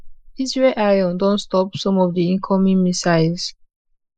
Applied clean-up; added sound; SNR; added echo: neural mask model Resemble Enhance denoiser.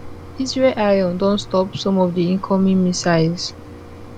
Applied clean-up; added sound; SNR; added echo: none; Mechanisms; 16 dB; none.